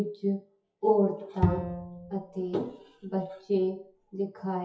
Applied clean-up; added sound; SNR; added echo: classical method WPE with log-MMSE.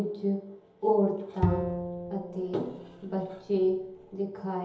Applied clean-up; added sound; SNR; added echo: none; Bowed string instrument; 4 dB; reverberation time 0.8 s.